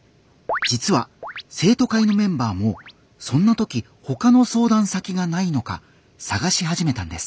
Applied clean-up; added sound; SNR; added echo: none; none; none; none.